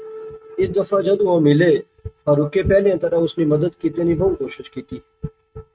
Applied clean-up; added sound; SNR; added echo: neural mask model RNNoise.